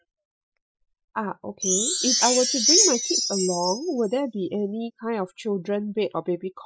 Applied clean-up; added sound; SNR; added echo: classical method spectral subtraction.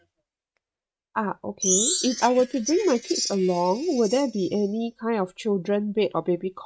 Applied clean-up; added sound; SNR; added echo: neural mask model RNNoise.